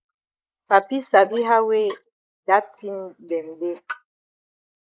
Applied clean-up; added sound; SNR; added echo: neural mask model Resemble Enhance denoiser.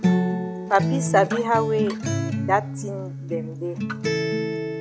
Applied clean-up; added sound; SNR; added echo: none; Acoustic guitar; 0 dB; none.